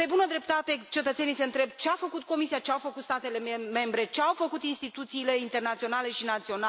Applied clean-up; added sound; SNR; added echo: none; none; none; none.